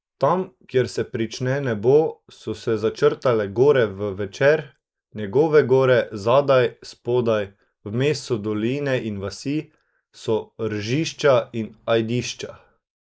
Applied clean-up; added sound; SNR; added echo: neural mask model Resemble Enhance denoiser.